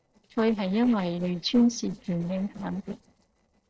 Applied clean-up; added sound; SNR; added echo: neural separator model SepFormer DNS4.